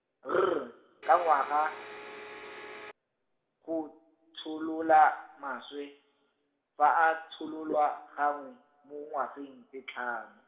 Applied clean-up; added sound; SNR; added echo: none; Domestic sounds, home sounds; 13 dB; reverberation time 2.0 s.